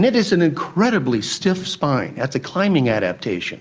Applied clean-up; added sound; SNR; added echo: none; none; none; none.